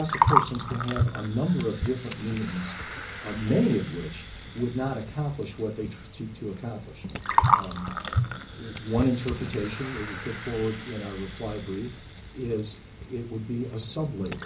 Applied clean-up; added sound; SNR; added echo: none; Gurgling; 0 dB; reverberation time 0.5 s.